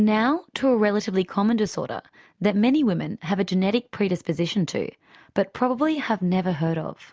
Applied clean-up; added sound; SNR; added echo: none; none; none; none.